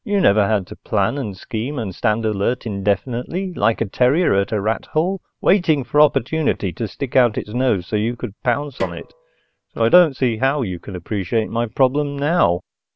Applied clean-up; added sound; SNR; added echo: none; Snare drum; 18 dB; none.